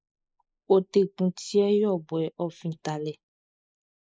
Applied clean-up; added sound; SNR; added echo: neural mask model Resemble Enhance denoiser.